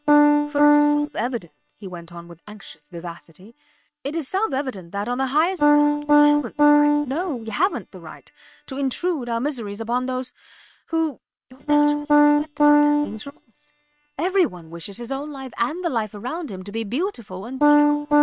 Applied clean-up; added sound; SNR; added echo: neural separator model SepFormer WHAM!.